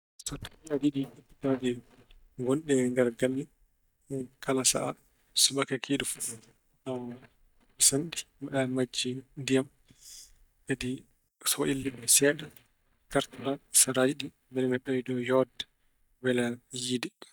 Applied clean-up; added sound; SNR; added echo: neural mask model DeepFilterNet 3.